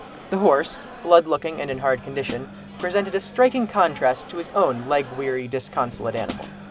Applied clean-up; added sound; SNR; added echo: none; Hi-hat + Microwave oven; 15 dB; none.